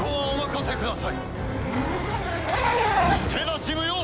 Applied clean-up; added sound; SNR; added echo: none; Zipper (clothing); 1 dB; none.